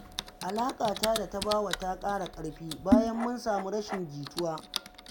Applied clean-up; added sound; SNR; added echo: none; Typing; 2 dB; none.